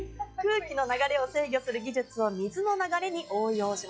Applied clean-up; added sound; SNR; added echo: classical method log-MMSE.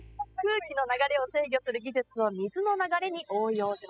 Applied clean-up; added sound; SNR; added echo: classical method spectral subtraction.